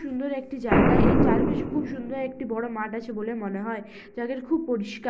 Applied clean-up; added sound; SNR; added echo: none; Boom; -4 dB; none.